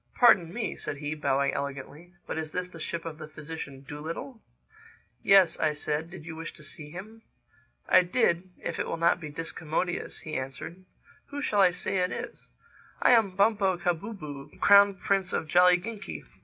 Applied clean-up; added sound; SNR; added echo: none; none; none; none.